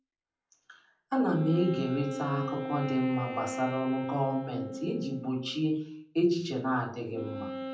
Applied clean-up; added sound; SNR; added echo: none; Wind instrument, woodwind instrument; 8 dB; reverberation time 0.6 s.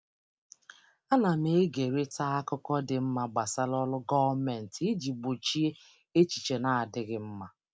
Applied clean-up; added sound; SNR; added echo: none; none; none; none.